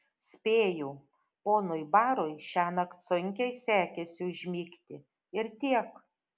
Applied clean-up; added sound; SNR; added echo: none; none; none; none.